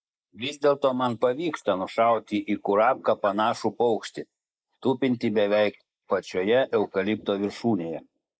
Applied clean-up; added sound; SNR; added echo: neural mask model Resemble Enhance denoiser.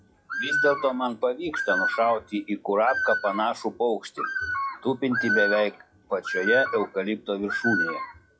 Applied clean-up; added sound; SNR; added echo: classical method log-MMSE.